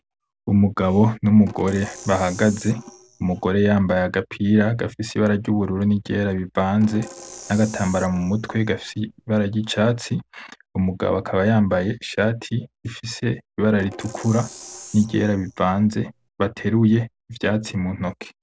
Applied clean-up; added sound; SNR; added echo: none; Percussion; 19 dB; none.